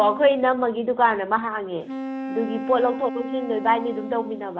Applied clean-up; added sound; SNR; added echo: none; Wind instrument, woodwind instrument; 10 dB; none.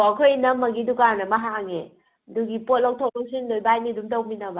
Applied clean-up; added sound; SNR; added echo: none; none; none; none.